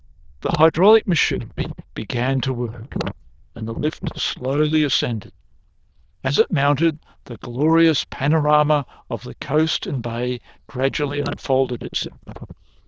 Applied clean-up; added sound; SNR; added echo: neural diffusion model UNIVERSE++.